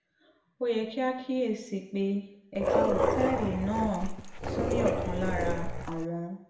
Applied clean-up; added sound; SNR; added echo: none; Dog; -3 dB; reverberation time 0.7 s.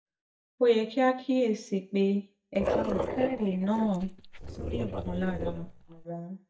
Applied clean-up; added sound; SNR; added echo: neural mask model DeepFilterNet 3.